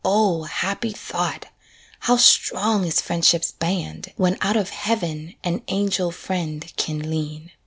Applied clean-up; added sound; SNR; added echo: none; none; none; none.